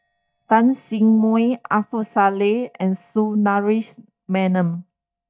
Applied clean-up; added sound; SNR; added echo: neural mask model DeepFilterNet 3.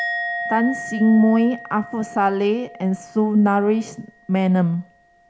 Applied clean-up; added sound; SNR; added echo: none; Musical instrument; 12 dB; none.